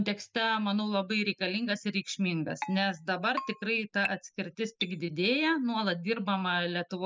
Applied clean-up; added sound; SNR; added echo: classical method spectral subtraction.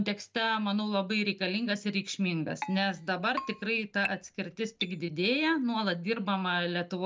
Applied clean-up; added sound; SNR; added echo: none; Keyboard (musical); 11 dB; none.